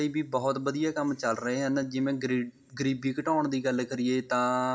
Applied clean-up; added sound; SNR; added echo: none; none; none; reverberation time 0.4 s.